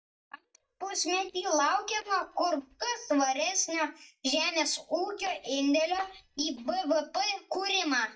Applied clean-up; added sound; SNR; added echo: neural mask model DeepFilterNet 3.